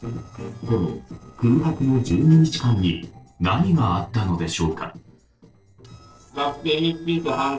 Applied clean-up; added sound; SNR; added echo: neural separator model SepFormer DNS4.